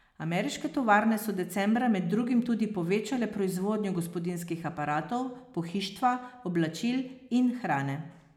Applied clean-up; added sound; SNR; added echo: none; none; none; none.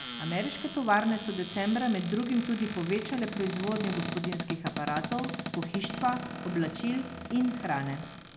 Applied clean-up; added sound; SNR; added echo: none; Cupboard open or close; 2 dB; none.